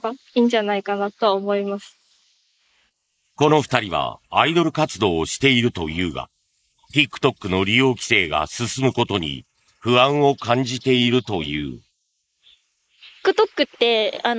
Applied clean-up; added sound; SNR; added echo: neural mask model Resemble Enhance denoiser.